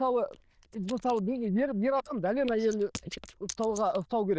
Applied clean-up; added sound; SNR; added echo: neural diffusion model UNIVERSE++.